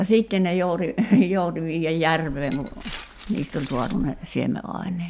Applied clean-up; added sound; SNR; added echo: none; Glass; 7 dB; none.